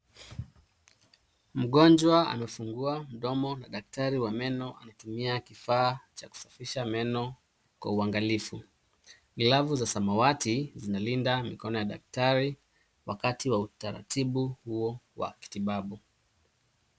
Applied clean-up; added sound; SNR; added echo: none; none; none; none.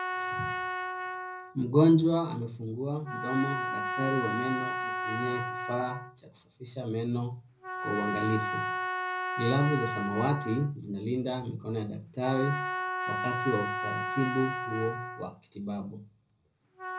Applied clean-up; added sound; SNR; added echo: none; Trumpet; 4 dB; reverberation time 0.4 s.